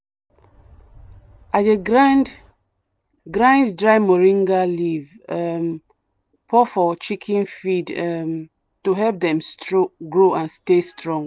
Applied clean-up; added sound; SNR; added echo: none; none; none; none.